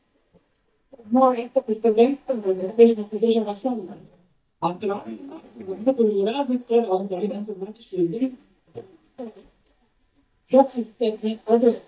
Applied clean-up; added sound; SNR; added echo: neural mask model DeepFilterNet 3.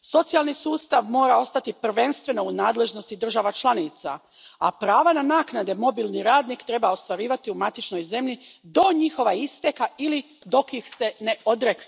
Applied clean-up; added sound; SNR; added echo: none; none; none; none.